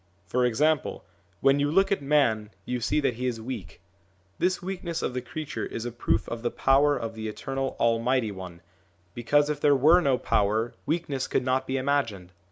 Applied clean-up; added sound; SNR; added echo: none; none; none; none.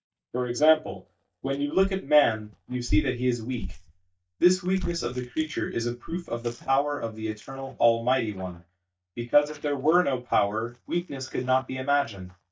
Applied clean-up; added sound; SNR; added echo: neural mask model DeepFilterNet 3.